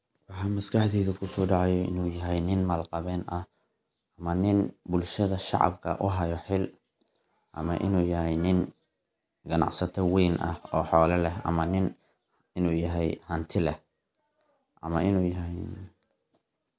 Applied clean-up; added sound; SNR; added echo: none; none; none; none.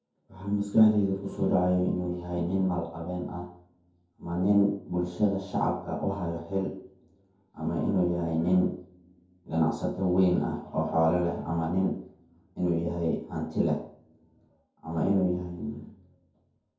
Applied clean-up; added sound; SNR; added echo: none; none; none; reverberation time 0.6 s.